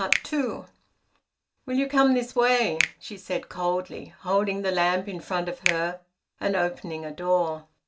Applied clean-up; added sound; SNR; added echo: none; Finger snapping; 9 dB; reverberation time 0.2 s.